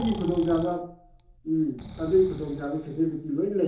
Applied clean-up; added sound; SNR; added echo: none; Breathing; 16 dB; reverberation time 0.6 s.